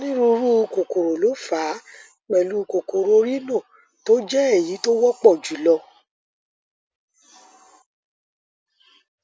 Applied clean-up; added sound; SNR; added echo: none; none; none; none.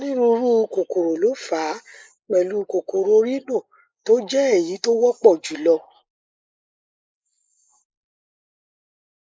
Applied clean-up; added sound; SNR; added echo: neural mask model Resemble Enhance denoiser.